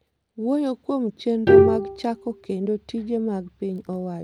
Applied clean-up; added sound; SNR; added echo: none; Bowed string instrument; -4 dB; none.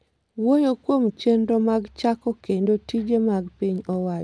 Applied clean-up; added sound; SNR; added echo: none; none; none; none.